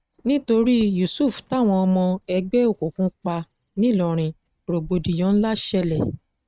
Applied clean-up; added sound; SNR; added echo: neural mask model RNNoise.